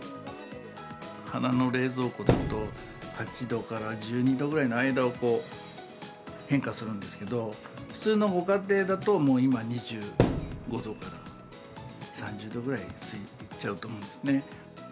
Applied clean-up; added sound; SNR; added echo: none; Thump, thud; 1 dB; none.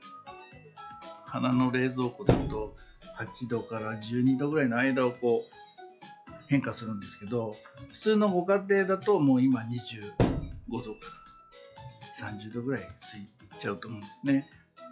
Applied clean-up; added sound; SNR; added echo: classical method log-MMSE.